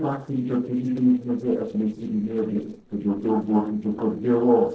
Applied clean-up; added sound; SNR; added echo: neural separator model SepFormer DNS4.